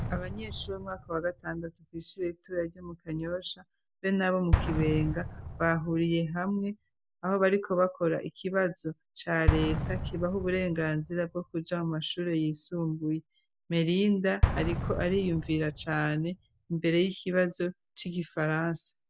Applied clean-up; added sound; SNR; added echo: none; Explosion; 6 dB; none.